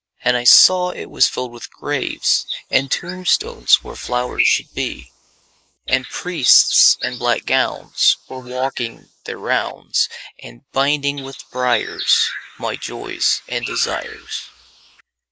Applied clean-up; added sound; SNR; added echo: neural mask model Resemble Enhance denoiser.